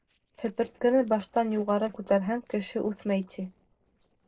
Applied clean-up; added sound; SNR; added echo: neural separator model SepFormer DNS4.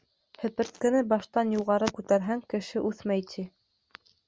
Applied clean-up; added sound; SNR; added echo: none; none; none; none.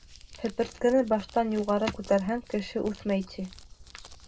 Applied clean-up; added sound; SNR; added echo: none; Crumpling, crinkling; 19 dB; reverberation time 0.2 s.